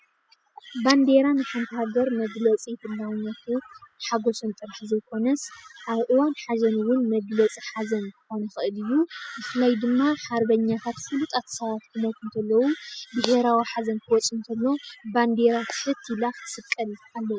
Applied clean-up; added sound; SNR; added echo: classical method spectral subtraction.